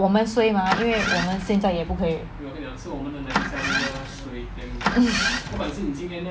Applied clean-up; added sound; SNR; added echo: none; Engine starting; 4 dB; none.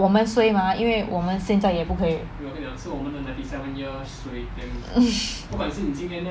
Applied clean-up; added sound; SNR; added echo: none; none; none; none.